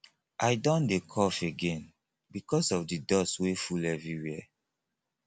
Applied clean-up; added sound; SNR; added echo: none; none; none; none.